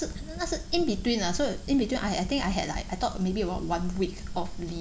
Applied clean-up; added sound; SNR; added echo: none; Fire; 6 dB; none.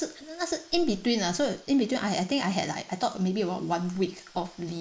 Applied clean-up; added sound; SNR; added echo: neural mask model Resemble Enhance denoiser.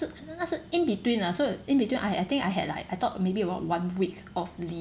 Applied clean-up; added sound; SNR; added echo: none; none; none; none.